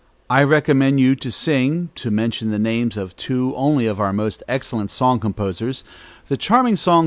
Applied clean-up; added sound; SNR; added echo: none; none; none; none.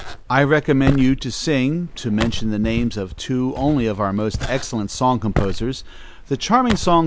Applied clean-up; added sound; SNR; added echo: none; Walk, footsteps; 8 dB; none.